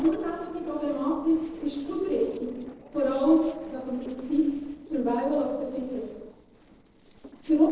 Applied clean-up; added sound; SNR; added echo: neural separator model SepFormer DNS4.